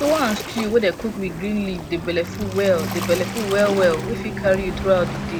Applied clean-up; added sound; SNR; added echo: none; Waves, surf; 7 dB; none.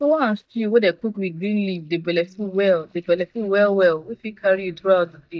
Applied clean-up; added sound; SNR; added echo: neural mask model DeepFilterNet 3.